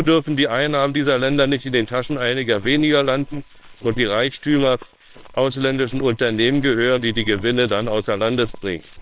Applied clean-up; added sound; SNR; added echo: neural separator model SepFormer WHAMR!.